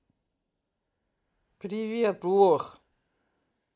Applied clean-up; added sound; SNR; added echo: neural mask model Resemble Enhance denoiser.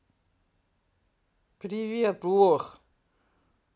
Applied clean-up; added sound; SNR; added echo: none; none; none; none.